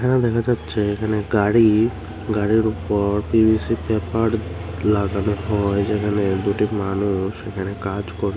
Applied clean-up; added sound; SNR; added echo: none; none; none; none.